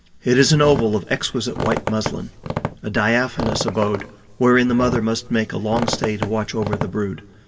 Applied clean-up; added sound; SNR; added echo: none; Squeak; 8 dB; reverberation time 1.5 s.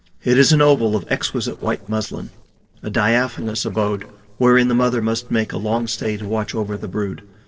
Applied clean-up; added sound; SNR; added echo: neural separator model SepFormer DNS4.